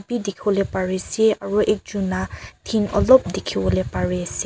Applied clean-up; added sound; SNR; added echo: none; none; none; none.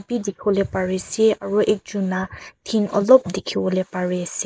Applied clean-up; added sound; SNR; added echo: neural mask model Resemble Enhance denoiser.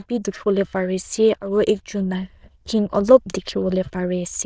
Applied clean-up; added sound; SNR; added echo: neural diffusion model UNIVERSE++.